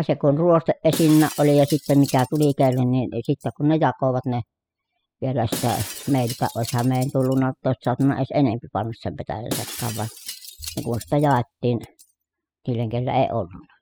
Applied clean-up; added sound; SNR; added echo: classical method spectral subtraction.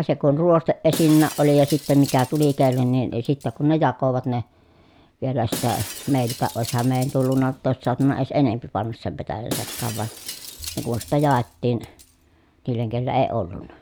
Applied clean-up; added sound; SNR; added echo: none; Shatter; 15 dB; none.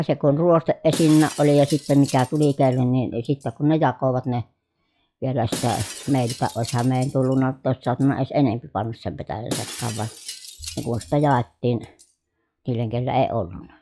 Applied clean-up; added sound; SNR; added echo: classical method log-MMSE.